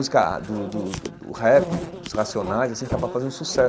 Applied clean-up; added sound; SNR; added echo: none; Insect; 10 dB; none.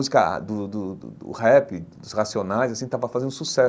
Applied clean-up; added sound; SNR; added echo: none; none; none; none.